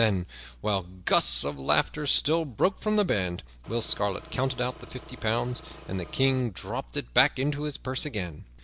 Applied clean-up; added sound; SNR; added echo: none; Engine; 18 dB; none.